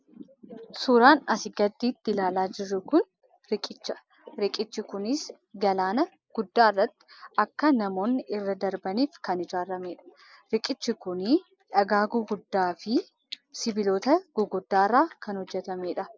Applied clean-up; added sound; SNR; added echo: neural mask model Resemble Enhance denoiser.